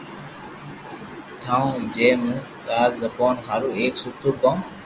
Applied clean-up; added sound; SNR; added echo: none; none; none; none.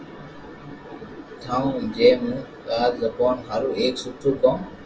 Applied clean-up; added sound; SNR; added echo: none; none; none; reverberation time 0.2 s.